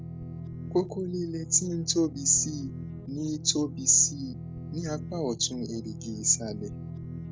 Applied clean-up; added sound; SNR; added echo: none; Guitar; 9 dB; none.